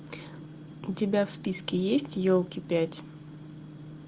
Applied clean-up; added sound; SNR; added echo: none; none; none; none.